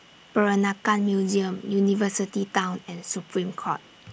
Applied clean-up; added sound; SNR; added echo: none; none; none; none.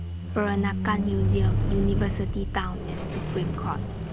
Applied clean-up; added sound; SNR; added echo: none; Squeak; -3 dB; none.